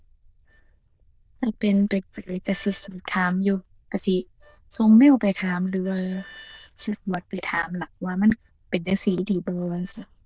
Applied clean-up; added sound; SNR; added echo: neural diffusion model UNIVERSE++.